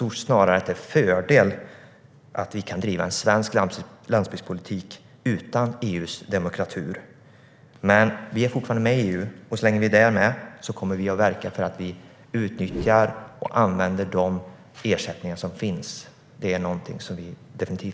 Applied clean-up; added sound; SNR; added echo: none; Whoosh, swoosh, swish; 13 dB; none.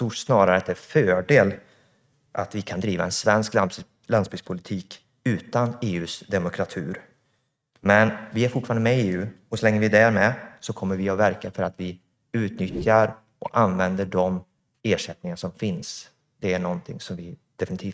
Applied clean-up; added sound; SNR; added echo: neural mask model RNNoise.